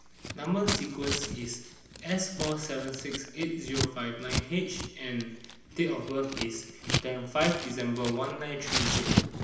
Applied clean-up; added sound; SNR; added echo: none; Scissors; 1 dB; reverberation time 0.9 s.